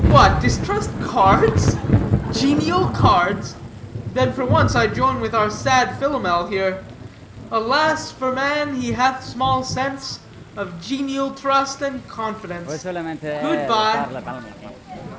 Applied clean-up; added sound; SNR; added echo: none; Thunder / Rain; 3 dB; none.